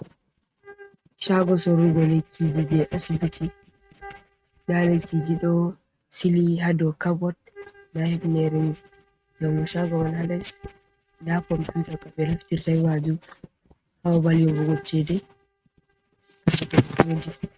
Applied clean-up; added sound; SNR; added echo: neural mask model RNNoise.